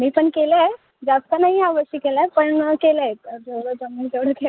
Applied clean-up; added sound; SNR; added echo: none; none; none; none.